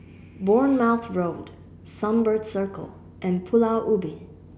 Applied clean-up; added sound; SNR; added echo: none; none; none; none.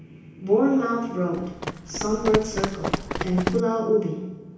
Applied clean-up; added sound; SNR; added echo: none; Run; 5 dB; reverberation time 0.9 s.